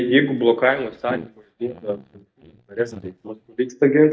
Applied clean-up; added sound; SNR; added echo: neural mask model DeepFilterNet 3.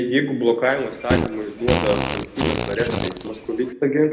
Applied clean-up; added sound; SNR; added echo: none; Fart; 2 dB; reverberation time 0.7 s.